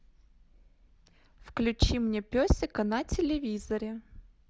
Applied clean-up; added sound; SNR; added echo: none; none; none; none.